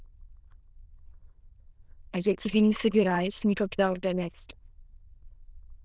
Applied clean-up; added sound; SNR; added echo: neural diffusion model UNIVERSE++.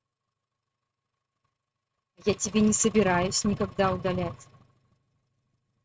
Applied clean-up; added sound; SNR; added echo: neural mask model RNNoise.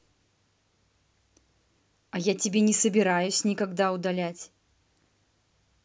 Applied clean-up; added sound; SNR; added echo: none; none; none; none.